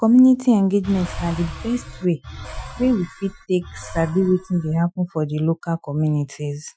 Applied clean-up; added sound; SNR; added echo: classical method Wiener filter.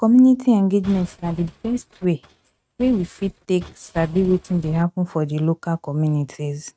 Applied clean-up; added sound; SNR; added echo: neural mask model RNNoise.